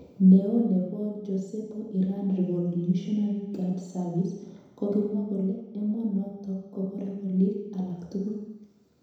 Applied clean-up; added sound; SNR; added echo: none; none; none; reverberation time 1.0 s.